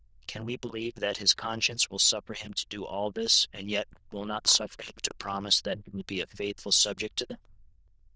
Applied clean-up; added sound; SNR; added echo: neural diffusion model UNIVERSE++.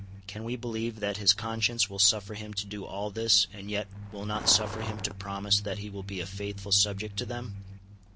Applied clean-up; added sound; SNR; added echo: none; Truck; 10 dB; none.